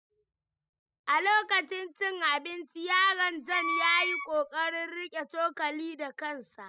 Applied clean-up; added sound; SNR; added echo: classical method spectral subtraction.